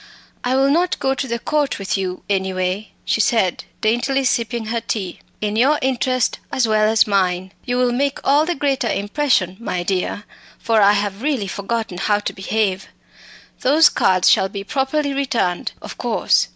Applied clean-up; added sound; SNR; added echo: none; none; none; none.